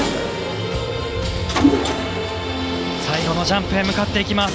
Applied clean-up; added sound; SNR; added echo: none; Mechanisms; 4 dB; none.